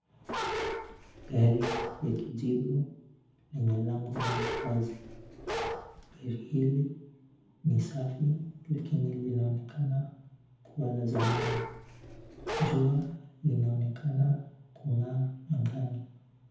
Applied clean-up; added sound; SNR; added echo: none; Bark; 5 dB; reverberation time 0.8 s.